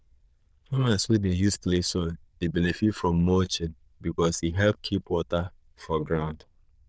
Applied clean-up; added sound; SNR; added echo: neural diffusion model UNIVERSE++.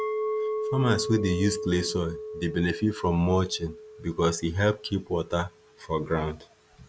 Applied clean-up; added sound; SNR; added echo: none; Chink, clink; 8 dB; none.